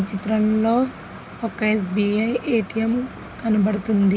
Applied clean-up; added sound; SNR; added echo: none; none; none; none.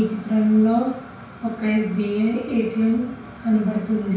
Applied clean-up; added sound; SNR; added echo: none; none; none; reverberation time 0.5 s.